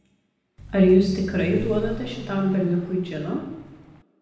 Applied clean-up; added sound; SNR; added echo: none; Vehicle; 13 dB; reverberation time 0.9 s.